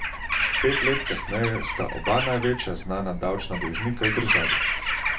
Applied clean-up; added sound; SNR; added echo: none; Bird vocalization, bird call, bird song / Crow; -1 dB; reverberation time 0.2 s.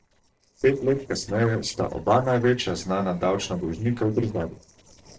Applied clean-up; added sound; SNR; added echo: neural separator model SepFormer DNS4.